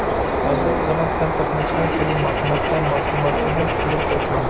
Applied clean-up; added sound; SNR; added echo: none; Bird; -4 dB; none.